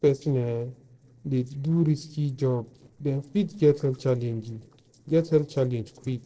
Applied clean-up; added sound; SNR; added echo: neural separator model SepFormer DNS4.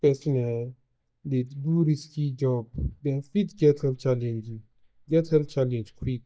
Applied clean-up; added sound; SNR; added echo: neural mask model DeepFilterNet 3.